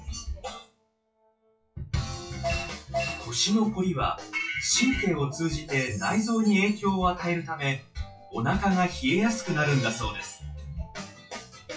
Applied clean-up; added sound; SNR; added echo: classical method WPE with log-MMSE.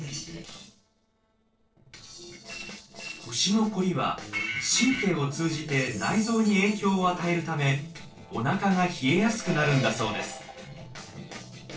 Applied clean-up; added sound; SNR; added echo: neural separator model SepFormer DNS4.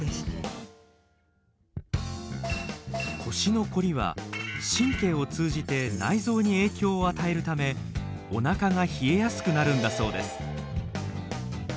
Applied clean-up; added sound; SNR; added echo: none; none; none; none.